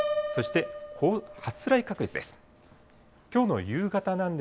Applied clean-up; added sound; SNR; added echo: none; Piano; 8 dB; none.